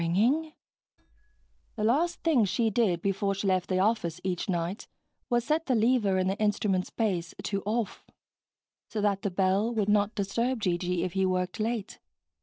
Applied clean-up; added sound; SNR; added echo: neural separator model SepFormer DNS4.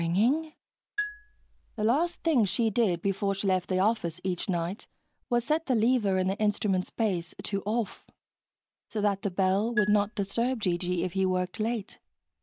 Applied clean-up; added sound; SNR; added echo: none; Marimba, xylophone; 12 dB; none.